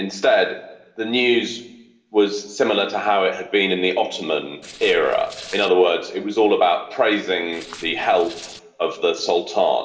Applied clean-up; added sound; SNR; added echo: neural separator model SepFormer DNS4.